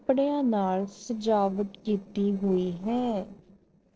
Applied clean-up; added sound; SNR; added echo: neural separator model SepFormer DNS4.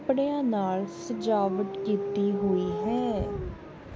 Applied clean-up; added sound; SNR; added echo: none; Dog; 7 dB; none.